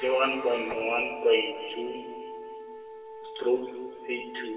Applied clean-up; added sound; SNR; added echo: none; Wind instrument, woodwind instrument; 11 dB; reverberation time 2.4 s.